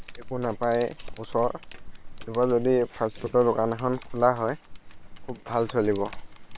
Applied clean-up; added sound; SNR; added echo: neural separator model SepFormer WHAM!.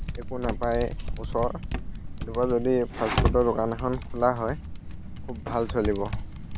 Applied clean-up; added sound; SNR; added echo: none; Typing; 3 dB; none.